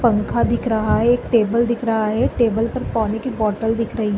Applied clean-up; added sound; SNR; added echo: none; Piano; 13 dB; none.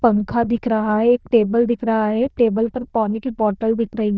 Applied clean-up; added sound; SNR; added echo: neural diffusion model UNIVERSE++.